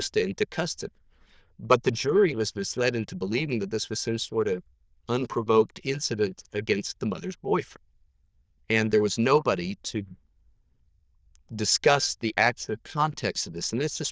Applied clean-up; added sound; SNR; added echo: neural diffusion model UNIVERSE++.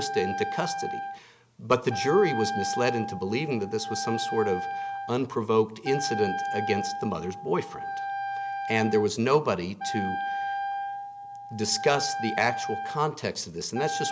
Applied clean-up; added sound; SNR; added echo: none; Wind instrument, woodwind instrument; 5 dB; none.